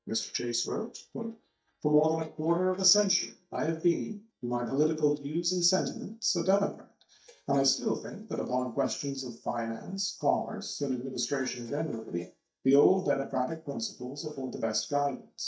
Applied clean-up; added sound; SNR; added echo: neural mask model DeepFilterNet 3.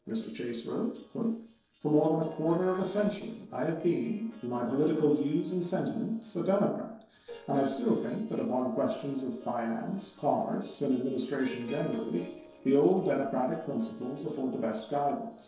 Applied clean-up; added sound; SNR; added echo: neural separator model SepFormer DNS4.